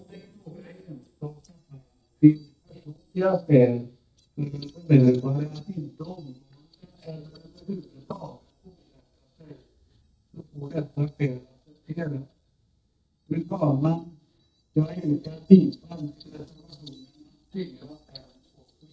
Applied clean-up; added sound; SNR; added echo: neural mask model DeepFilterNet 3.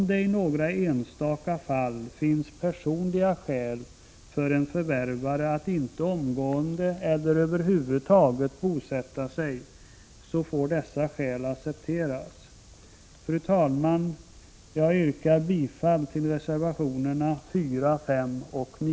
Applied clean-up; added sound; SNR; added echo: none; none; none; none.